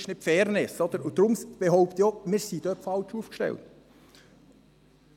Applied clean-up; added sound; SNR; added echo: none; none; none; none.